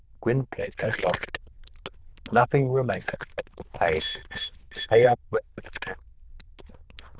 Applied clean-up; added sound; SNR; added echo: neural diffusion model UNIVERSE++.